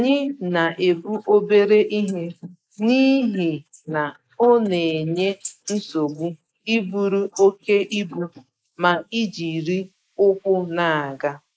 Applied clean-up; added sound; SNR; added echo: neural mask model Resemble Enhance denoiser.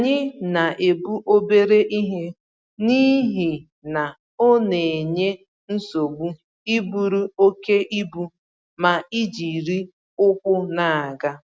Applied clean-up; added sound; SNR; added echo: none; none; none; none.